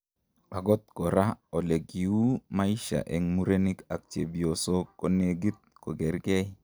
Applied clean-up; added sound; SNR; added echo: none; none; none; none.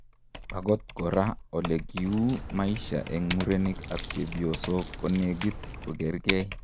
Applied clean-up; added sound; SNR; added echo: none; Crack + Typing; 6 dB; none.